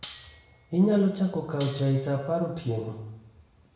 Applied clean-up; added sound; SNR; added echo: none; Cutlery, silverware; 12 dB; reverberation time 0.8 s.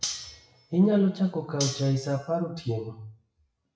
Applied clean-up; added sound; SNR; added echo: classical method WPE with log-MMSE.